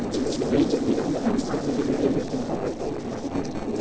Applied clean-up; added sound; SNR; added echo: neural separator model SepFormer DNS4.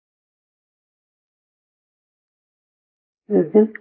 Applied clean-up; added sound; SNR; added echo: neural mask model Resemble Enhance denoiser.